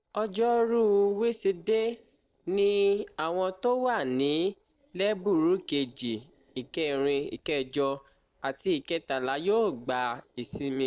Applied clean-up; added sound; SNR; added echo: neural separator model SepFormer DNS4.